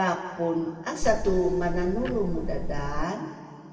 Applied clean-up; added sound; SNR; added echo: none; Tick-tock; 1 dB; reverberation time 2.3 s.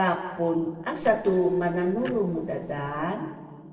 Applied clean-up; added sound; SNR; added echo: neural separator model SepFormer DNS4.